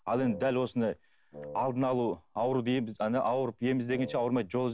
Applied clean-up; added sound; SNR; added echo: none; Wind instrument, woodwind instrument; 15 dB; none.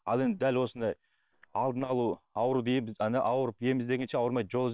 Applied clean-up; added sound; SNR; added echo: neural separator model SepFormer WHAM!.